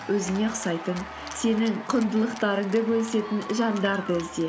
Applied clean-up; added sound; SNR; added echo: none; Applause / Cheering; 13 dB; none.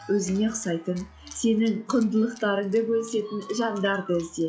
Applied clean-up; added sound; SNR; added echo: classical method log-MMSE.